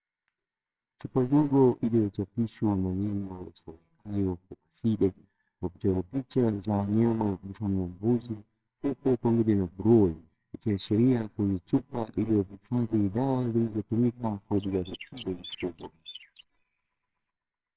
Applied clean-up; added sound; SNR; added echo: neural separator model SepFormer WHAMR!.